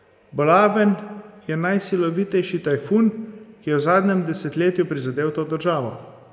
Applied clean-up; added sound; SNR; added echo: none; none; none; none.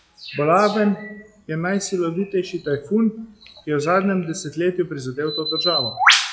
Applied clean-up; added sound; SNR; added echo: classical method log-MMSE.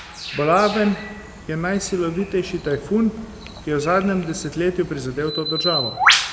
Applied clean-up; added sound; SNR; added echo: none; Bird; 4 dB; none.